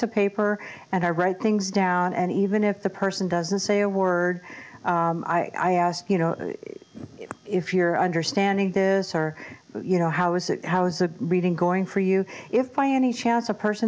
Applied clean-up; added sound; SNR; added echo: none; none; none; none.